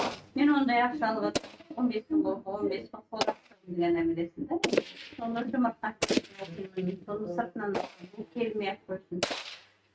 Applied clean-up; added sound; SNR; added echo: neural mask model RNNoise.